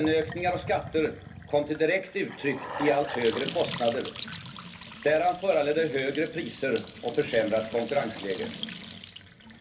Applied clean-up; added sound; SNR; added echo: none; Trickle, dribble / Bathtub (filling or washing) / Sink (filling or washing) / Gurgling / Splash, splatter; 8 dB; reverberation time 0.3 s.